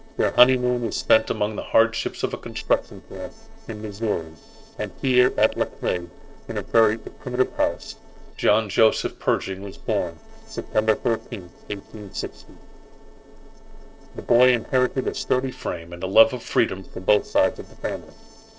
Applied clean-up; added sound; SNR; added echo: neural separator model SepFormer DNS4.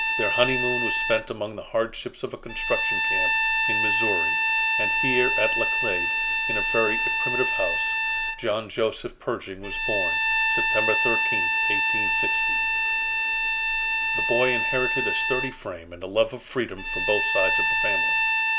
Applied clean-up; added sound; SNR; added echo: none; Bowed string instrument; -5 dB; none.